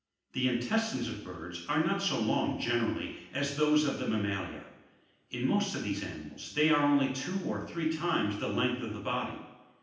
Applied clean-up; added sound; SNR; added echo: none; none; none; reverberation time 0.9 s.